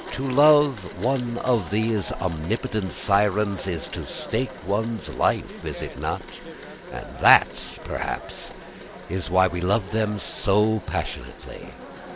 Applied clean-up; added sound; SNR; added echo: none; Domestic sounds, home sounds + Chatter; 15 dB; none.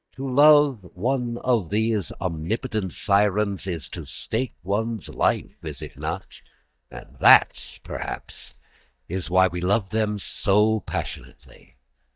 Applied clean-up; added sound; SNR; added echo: neural mask model DeepFilterNet 3.